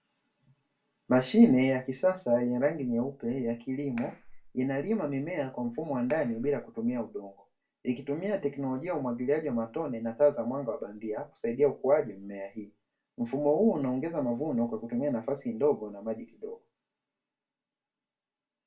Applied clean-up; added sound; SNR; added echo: none; Clapping; 19 dB; reverberation time 0.2 s.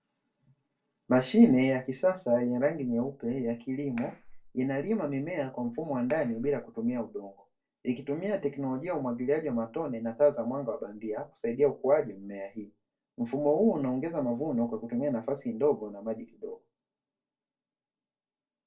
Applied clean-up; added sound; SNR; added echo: neural separator model SepFormer DNS4.